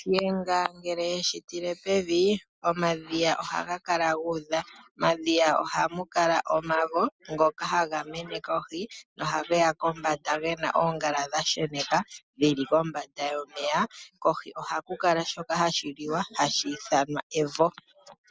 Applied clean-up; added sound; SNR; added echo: none; none; none; none.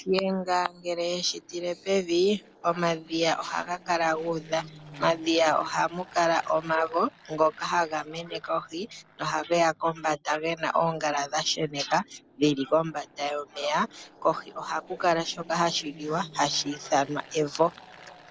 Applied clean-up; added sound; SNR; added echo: neural separator model SepFormer DNS4.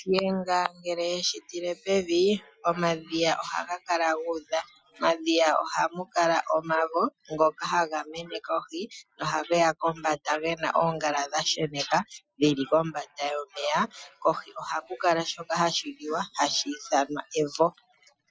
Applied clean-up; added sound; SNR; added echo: classical method Wiener filter.